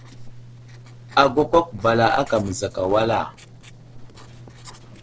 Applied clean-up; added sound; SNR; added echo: neural separator model SepFormer DNS4.